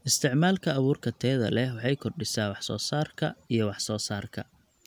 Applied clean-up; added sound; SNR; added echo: none; none; none; none.